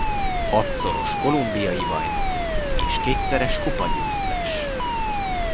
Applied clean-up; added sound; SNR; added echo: none; Rain + Alarm; -5 dB; none.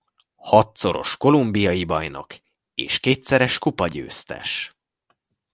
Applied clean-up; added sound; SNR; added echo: none; none; none; none.